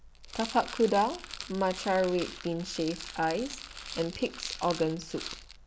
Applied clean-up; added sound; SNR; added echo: none; Rattle; 12 dB; none.